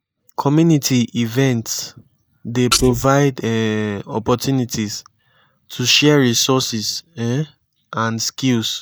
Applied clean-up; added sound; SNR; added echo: neural mask model DeepFilterNet 3.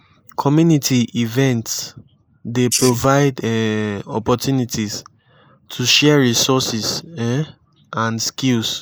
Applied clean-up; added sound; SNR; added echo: neural mask model Resemble Enhance denoiser.